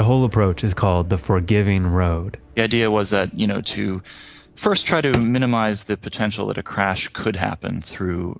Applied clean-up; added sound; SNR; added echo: none; Drawer open or close; 8 dB; none.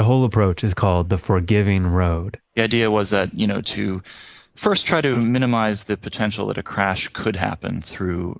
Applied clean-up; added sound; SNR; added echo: neural mask model Resemble Enhance denoiser.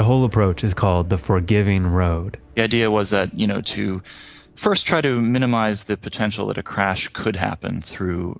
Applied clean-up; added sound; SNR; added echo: none; none; none; none.